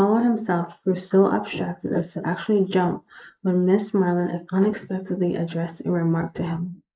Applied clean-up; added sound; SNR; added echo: neural mask model Resemble Enhance denoiser.